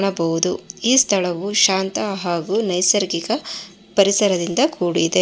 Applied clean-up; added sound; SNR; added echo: none; none; none; none.